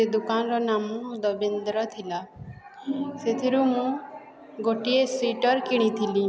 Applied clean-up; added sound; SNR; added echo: none; none; none; none.